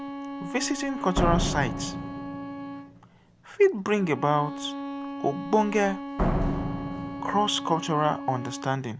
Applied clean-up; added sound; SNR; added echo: none; Slam + Bowed string instrument; 4 dB; none.